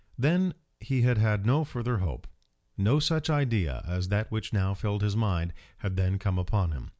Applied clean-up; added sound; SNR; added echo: none; none; none; none.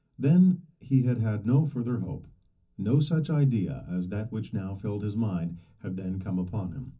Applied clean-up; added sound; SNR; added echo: none; none; none; reverberation time 0.3 s.